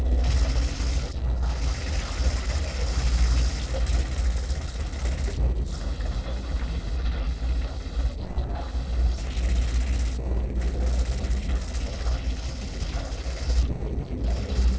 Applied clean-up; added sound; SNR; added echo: neural separator model SepFormer DNS4.